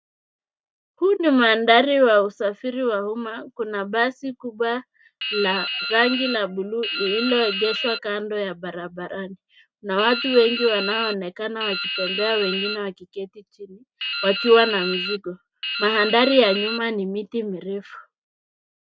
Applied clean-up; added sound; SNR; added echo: none; Drip; 6 dB; none.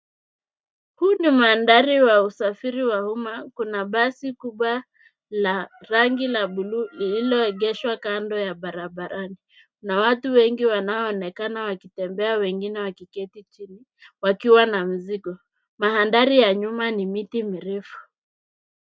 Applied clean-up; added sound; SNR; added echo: none; none; none; none.